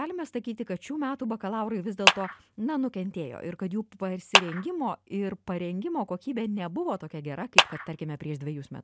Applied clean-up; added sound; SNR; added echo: none; Clapping; -5 dB; none.